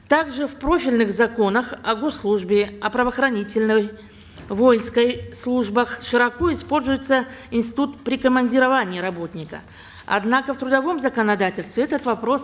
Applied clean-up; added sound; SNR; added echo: none; none; none; none.